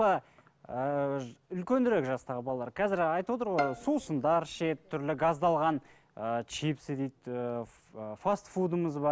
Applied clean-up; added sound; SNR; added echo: none; Bowed string instrument; 11 dB; none.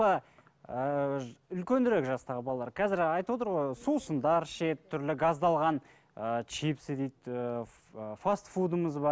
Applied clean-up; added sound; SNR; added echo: none; none; none; none.